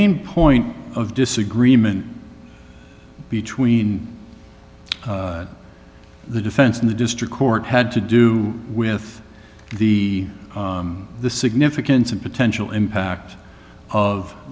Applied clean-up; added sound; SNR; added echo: none; none; none; none.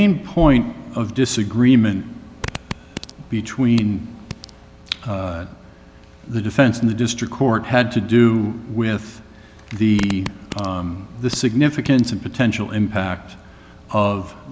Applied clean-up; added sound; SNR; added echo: none; Fart; 15 dB; none.